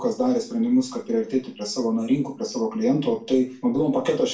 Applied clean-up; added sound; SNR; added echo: none; none; none; reverberation time 0.3 s.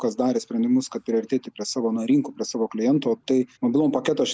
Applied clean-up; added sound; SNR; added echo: none; none; none; none.